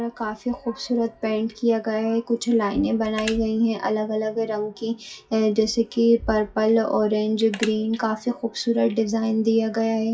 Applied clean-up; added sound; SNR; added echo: classical method WPE with log-MMSE.